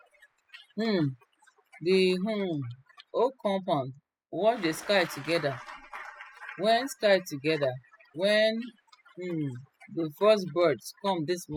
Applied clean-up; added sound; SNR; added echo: classical method spectral subtraction.